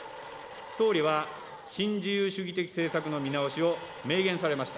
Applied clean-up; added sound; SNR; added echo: none; Domestic sounds, home sounds; 14 dB; none.